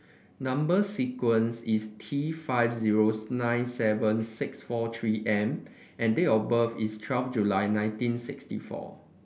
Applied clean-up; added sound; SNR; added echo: none; none; none; none.